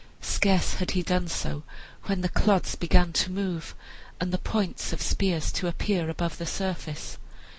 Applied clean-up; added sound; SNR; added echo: none; none; none; none.